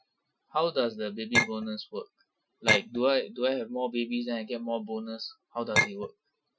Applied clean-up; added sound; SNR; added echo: classical method Wiener filter.